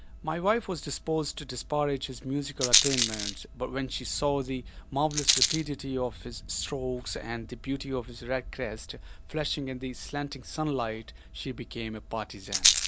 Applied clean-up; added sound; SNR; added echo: none; Rattle; 1 dB; none.